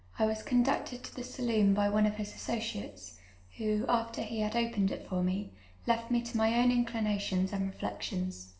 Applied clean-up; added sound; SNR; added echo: none; none; none; reverberation time 0.9 s.